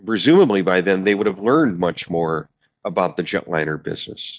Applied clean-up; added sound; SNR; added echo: neural mask model DeepFilterNet 3.